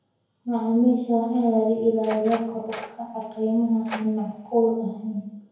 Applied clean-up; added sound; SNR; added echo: none; Door; 17 dB; reverberation time 0.9 s.